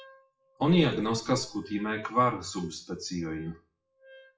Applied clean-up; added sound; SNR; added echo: classical method WPE with log-MMSE.